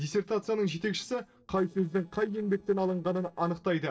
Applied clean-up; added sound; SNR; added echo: neural separator model SepFormer DNS4.